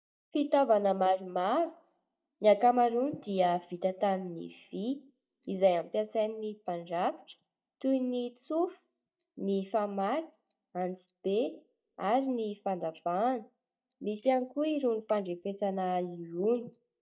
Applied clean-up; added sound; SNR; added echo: neural mask model DeepFilterNet 3.